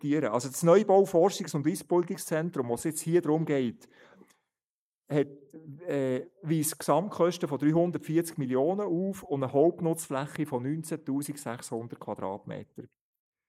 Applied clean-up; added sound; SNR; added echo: neural mask model Resemble Enhance denoiser.